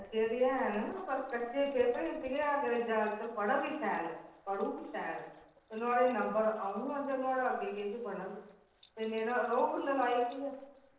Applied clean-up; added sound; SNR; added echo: neural separator model SepFormer DNS4.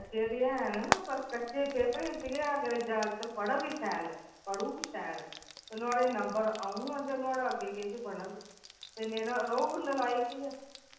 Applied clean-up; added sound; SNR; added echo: none; Frying (food); 10 dB; reverberation time 0.9 s.